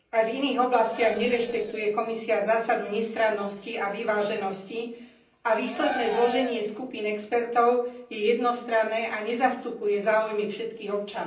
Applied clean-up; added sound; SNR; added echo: neural separator model SepFormer DNS4.